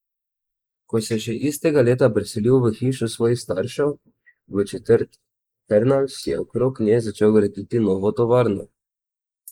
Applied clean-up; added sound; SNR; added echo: neural mask model Resemble Enhance denoiser.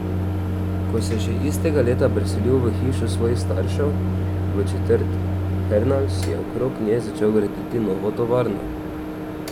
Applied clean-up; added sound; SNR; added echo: none; Microwave oven; -1 dB; none.